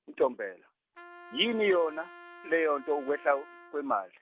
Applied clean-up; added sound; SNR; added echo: none; Trumpet; 20 dB; none.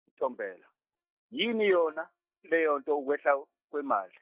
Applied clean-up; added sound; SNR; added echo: neural mask model DeepFilterNet 3.